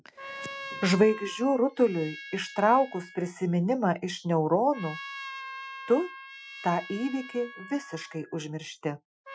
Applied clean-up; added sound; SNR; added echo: classical method Wiener filter.